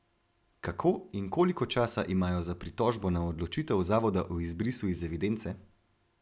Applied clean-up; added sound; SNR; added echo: none; none; none; none.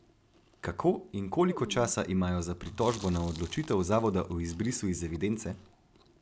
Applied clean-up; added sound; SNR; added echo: none; Chewing, mastication; 18 dB; none.